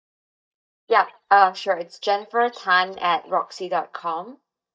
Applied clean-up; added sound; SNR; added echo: neural mask model DeepFilterNet 3.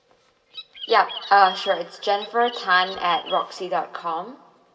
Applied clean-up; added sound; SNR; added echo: none; Bird; 13 dB; reverberation time 1.5 s.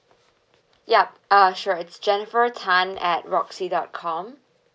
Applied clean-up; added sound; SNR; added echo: none; none; none; none.